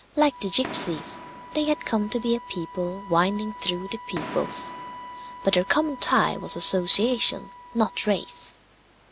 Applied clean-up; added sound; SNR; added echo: none; Wind instrument, woodwind instrument + Fireworks; 17 dB; none.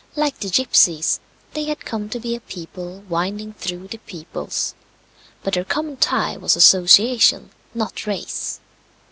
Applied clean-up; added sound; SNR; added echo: none; none; none; none.